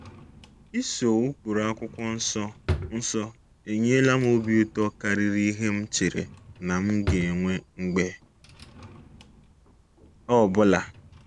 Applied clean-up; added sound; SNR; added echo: none; Drawer open or close; 13 dB; none.